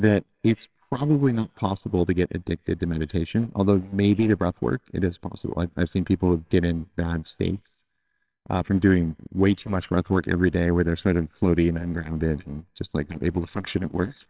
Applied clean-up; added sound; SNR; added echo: neural separator model SepFormer WHAMR!.